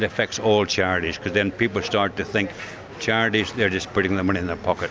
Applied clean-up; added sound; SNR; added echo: none; none; none; none.